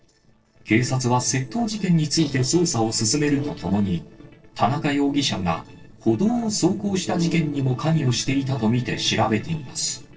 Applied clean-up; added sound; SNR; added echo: neural separator model SepFormer DNS4.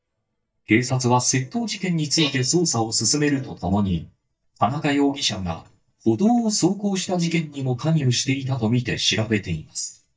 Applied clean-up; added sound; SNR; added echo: neural mask model DeepFilterNet 3.